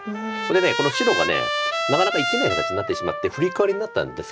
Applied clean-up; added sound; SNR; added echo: none; Trumpet; 3 dB; none.